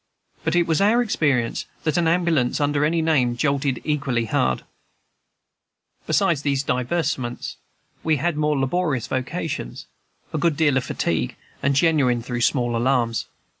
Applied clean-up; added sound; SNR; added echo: none; none; none; none.